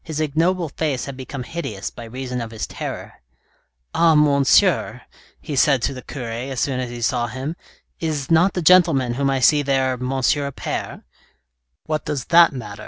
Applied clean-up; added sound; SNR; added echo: none; none; none; none.